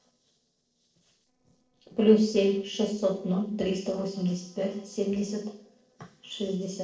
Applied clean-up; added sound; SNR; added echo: neural separator model SepFormer DNS4.